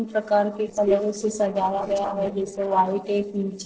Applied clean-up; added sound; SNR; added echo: neural separator model SepFormer DNS4.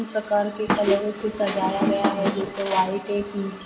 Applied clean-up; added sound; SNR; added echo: none; Squeak; 1 dB; reverberation time 2.6 s.